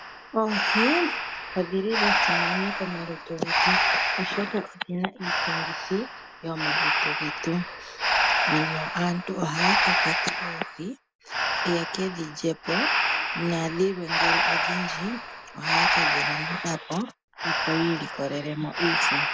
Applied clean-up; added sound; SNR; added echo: none; Breathing; -3 dB; none.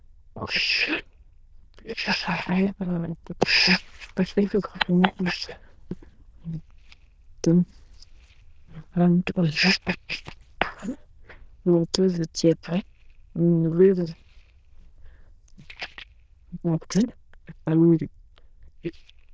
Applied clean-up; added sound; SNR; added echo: neural diffusion model UNIVERSE++.